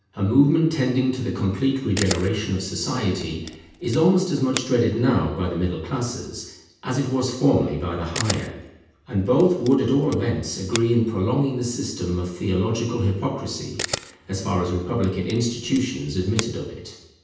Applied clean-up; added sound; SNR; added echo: none; Camera; 13 dB; reverberation time 0.9 s.